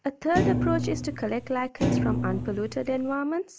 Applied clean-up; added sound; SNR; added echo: none; Thump, thud; 0 dB; none.